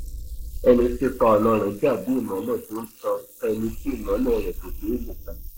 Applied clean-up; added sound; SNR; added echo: neural mask model Resemble Enhance denoiser.